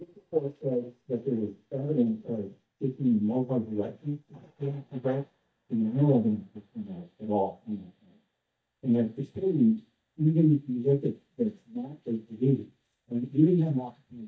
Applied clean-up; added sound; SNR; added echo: neural mask model DeepFilterNet 3.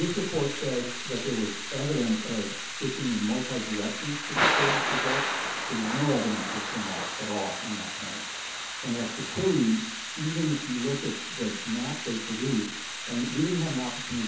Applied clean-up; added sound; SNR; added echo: none; Thunder / Rain; 2 dB; reverberation time 0.5 s.